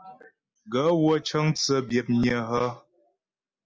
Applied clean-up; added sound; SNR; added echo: none; none; none; none.